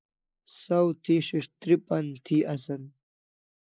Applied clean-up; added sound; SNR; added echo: neural mask model Resemble Enhance denoiser.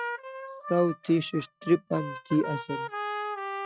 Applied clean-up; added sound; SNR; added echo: neural mask model RNNoise.